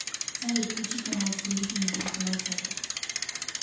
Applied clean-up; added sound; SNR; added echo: none; Bicycle; -1 dB; reverberation time 0.6 s.